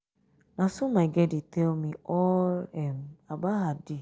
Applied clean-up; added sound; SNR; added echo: none; none; none; none.